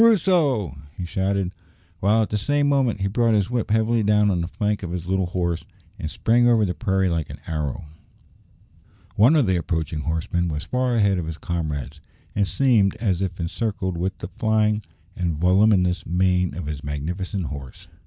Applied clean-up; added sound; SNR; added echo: none; none; none; none.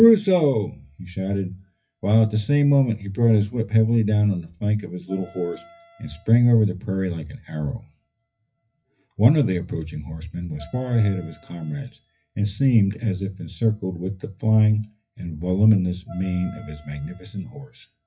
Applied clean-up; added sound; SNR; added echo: classical method WPE with log-MMSE.